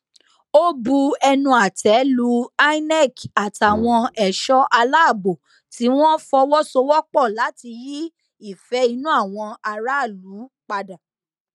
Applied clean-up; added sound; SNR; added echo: neural mask model RNNoise.